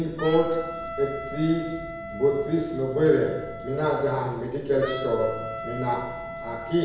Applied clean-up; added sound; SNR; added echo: none; Wind instrument, woodwind instrument; 10 dB; reverberation time 0.9 s.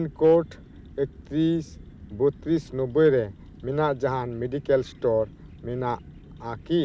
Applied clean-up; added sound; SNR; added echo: none; none; none; none.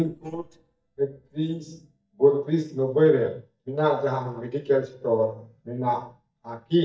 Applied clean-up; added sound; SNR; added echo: neural mask model DeepFilterNet 3.